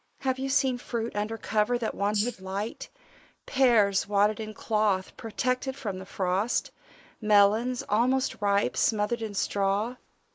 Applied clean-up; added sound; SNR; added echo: neural mask model Resemble Enhance denoiser.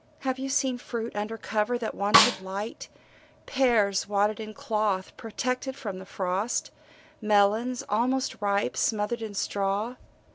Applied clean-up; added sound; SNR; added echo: none; Snare drum; -5 dB; none.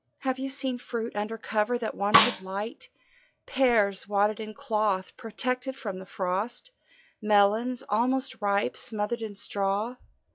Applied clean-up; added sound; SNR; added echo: classical method log-MMSE.